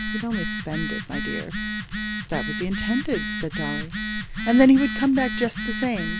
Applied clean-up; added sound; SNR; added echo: none; Telephone; 5 dB; none.